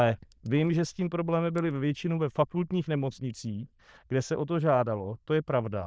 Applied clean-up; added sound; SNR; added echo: neural diffusion model UNIVERSE++.